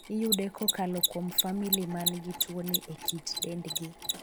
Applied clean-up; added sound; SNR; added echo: none; Mechanisms; 0 dB; none.